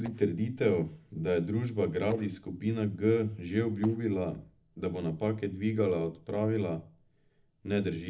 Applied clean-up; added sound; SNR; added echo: neural separator model SepFormer DNS4.